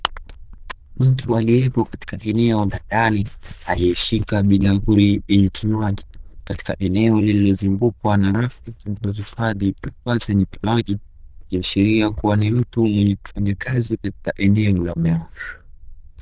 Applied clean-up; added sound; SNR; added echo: neural diffusion model UNIVERSE++.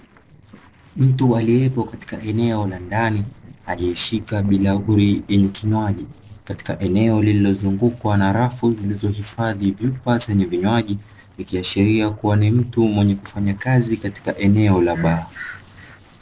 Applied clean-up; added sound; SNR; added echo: neural separator model SepFormer DNS4.